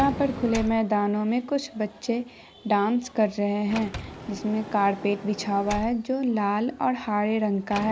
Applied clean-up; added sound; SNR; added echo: none; Sliding door; 14 dB; none.